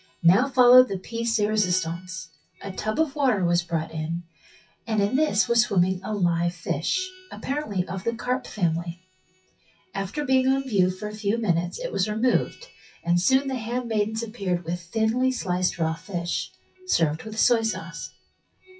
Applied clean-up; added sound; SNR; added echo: classical method WPE with log-MMSE.